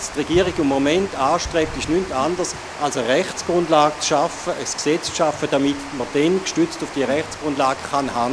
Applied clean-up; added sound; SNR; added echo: none; Water; 12 dB; none.